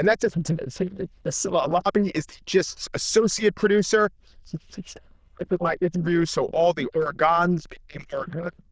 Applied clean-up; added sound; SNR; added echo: neural diffusion model UNIVERSE++.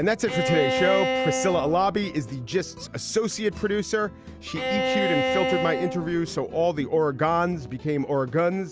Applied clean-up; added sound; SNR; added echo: none; Bowed string instrument; 1 dB; none.